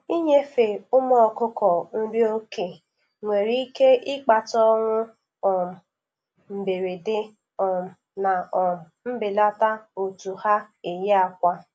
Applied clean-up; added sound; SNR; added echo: none; none; none; none.